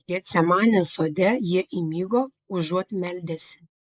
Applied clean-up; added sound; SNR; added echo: neural mask model Resemble Enhance denoiser.